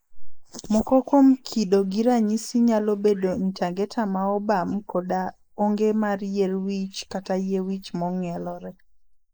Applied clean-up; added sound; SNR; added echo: neural mask model Resemble Enhance denoiser.